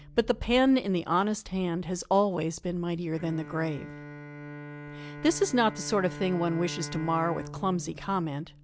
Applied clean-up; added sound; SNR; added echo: none; Bowed string instrument; 15 dB; none.